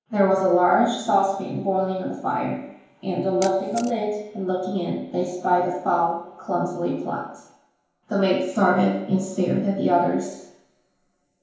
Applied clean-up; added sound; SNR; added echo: none; Camera; 19 dB; reverberation time 1.0 s.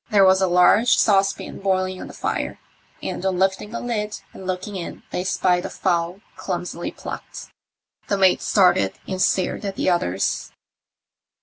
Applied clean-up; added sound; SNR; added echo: none; none; none; none.